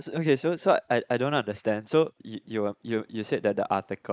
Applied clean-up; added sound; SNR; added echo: neural mask model Resemble Enhance denoiser.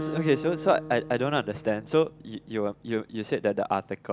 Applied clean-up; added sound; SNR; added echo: none; Acoustic guitar; 13 dB; none.